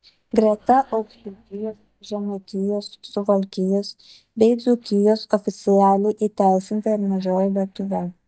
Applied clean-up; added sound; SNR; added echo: neural mask model DeepFilterNet 3.